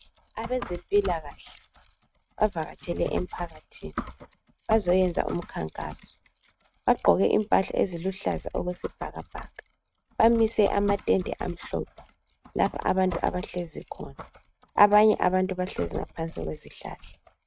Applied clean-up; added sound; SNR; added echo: neural mask model RNNoise.